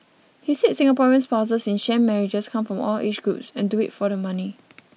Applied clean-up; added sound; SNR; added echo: none; none; none; none.